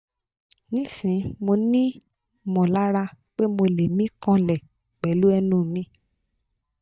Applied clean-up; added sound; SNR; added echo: neural mask model DeepFilterNet 3.